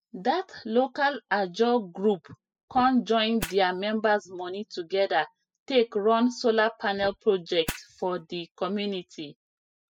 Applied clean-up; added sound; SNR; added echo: classical method spectral subtraction.